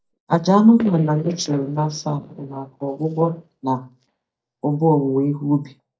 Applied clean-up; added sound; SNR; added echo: neural mask model DeepFilterNet 3.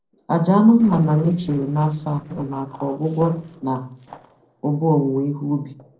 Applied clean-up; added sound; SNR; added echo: neural separator model SepFormer DNS4.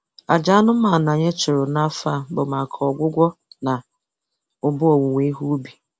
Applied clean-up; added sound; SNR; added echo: none; none; none; none.